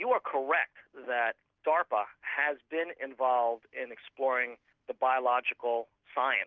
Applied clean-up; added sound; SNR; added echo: none; none; none; none.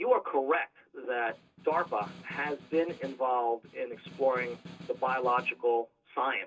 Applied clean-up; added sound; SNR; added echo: none; Snare drum; 17 dB; reverberation time 0.2 s.